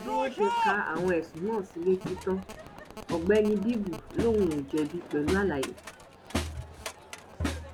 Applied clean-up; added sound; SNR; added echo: none; Crowd; 6 dB; none.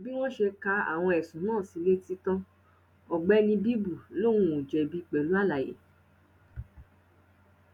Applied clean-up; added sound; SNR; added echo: none; none; none; none.